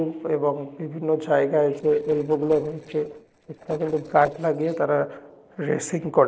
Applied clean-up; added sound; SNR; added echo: neural separator model SepFormer DNS4.